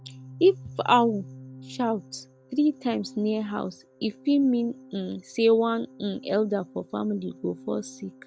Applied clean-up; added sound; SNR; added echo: none; Organ; 20 dB; none.